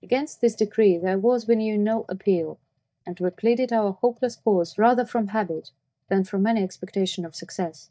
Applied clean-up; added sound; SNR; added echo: neural mask model DeepFilterNet 3.